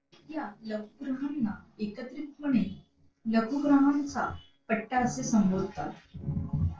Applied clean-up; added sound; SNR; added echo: neural separator model SepFormer DNS4.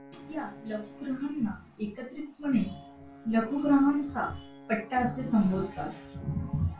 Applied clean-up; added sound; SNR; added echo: none; Brass instrument; 20 dB; reverberation time 0.2 s.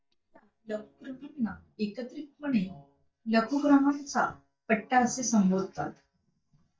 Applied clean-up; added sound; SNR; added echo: neural mask model DeepFilterNet 3.